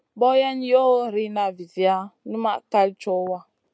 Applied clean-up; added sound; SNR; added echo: none; none; none; none.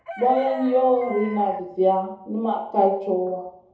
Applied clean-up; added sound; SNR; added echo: none; Chicken, rooster; 16 dB; reverberation time 2.7 s.